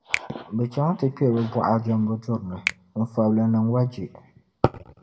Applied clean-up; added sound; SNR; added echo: none; Finger snapping; 13 dB; reverberation time 0.5 s.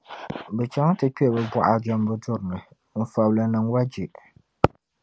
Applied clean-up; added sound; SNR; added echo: none; none; none; none.